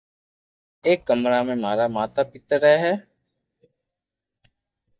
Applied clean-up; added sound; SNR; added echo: neural mask model DeepFilterNet 3.